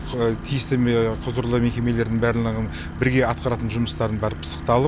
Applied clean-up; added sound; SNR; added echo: none; none; none; none.